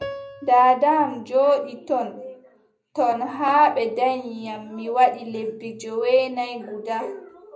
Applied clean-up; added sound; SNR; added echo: none; Piano; 19 dB; reverberation time 0.5 s.